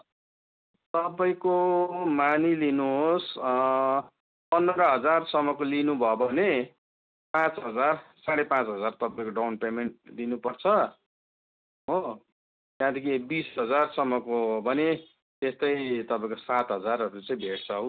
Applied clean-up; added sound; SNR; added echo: none; none; none; none.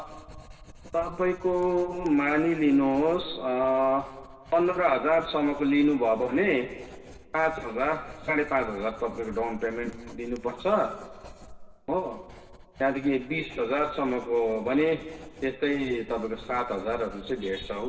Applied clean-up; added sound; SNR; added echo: none; Writing; 19 dB; reverberation time 2.5 s.